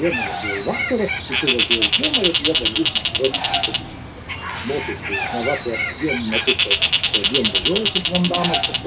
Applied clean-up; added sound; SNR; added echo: none; Bird; -3 dB; reverberation time 0.2 s.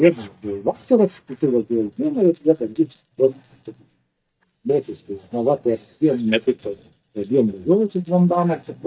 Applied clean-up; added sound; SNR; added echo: neural mask model DeepFilterNet 3.